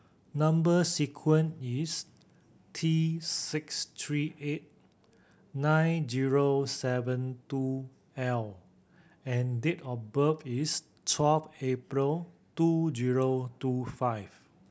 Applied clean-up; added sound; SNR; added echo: none; none; none; none.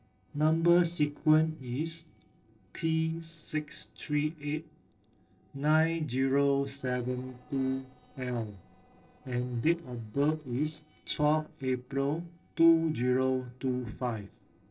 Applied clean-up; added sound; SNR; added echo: neural separator model SepFormer DNS4.